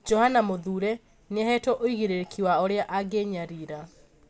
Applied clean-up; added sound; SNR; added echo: none; none; none; none.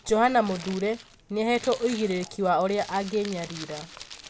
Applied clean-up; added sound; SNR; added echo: none; Crumpling, crinkling; 17 dB; none.